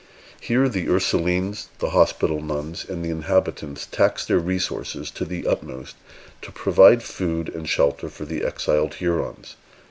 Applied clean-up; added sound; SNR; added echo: none; none; none; none.